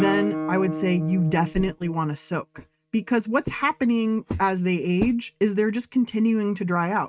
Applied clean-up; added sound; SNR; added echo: neural mask model RNNoise.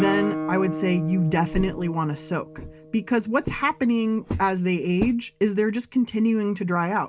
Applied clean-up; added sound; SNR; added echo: none; Walk, footsteps + Guitar; 9 dB; none.